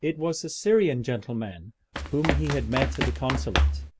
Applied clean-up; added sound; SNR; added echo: none; Run; -1 dB; none.